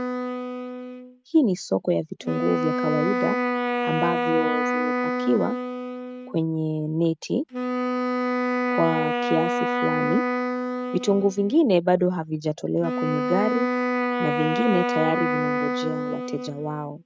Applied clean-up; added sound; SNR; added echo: neural mask model RNNoise.